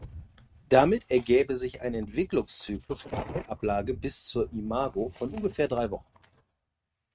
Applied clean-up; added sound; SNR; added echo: neural mask model RNNoise.